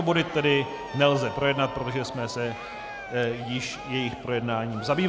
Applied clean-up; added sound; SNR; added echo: none; Cheering; 12 dB; none.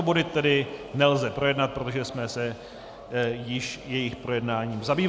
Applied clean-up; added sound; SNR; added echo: none; none; none; none.